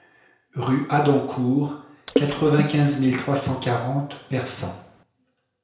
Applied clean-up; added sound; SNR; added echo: none; Water / Splash, splatter; 8 dB; reverberation time 0.5 s.